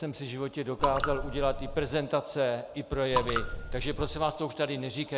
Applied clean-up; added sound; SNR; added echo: none; Raindrop / Drip; 2 dB; none.